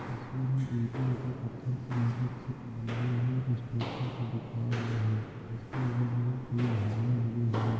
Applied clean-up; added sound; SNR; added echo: none; Walk, footsteps; 9 dB; reverberation time 1.0 s.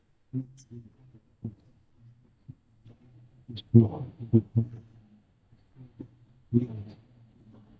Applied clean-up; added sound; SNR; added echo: neural mask model DeepFilterNet 3.